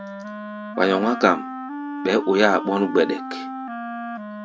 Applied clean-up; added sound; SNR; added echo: none; Wind instrument, woodwind instrument; 8 dB; none.